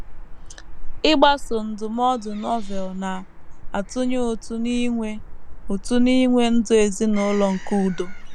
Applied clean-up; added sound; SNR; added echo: none; Gull, seagull / Fowl; 5 dB; none.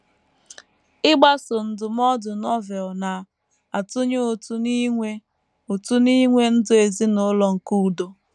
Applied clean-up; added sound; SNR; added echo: none; none; none; none.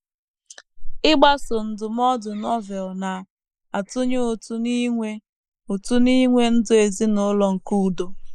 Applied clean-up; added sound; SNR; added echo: neural mask model Resemble Enhance denoiser.